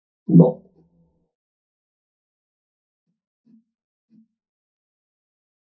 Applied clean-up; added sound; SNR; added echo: none; none; none; reverberation time 0.3 s.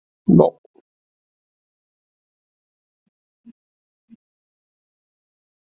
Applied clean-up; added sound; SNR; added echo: none; none; none; none.